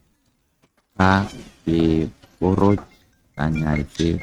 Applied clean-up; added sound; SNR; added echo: neural mask model RNNoise.